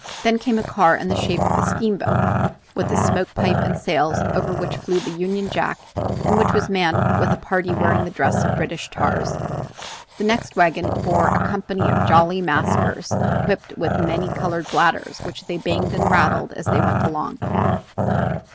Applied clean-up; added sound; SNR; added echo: none; Growling; 0 dB; none.